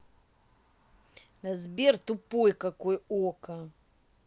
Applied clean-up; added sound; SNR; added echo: none; none; none; none.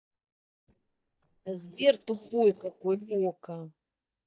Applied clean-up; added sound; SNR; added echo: neural mask model DeepFilterNet 3.